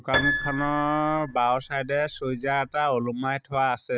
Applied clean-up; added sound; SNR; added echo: none; Piano; 6 dB; none.